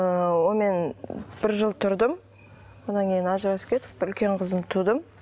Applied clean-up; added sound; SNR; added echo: none; none; none; none.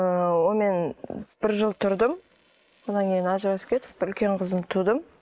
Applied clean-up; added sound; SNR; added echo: neural mask model Resemble Enhance denoiser.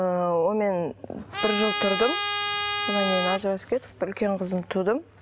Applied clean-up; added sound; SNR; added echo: none; Trumpet; 1 dB; none.